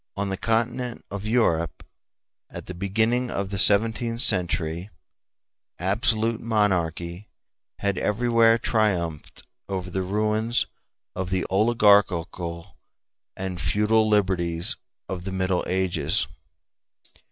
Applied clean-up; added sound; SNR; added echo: none; none; none; none.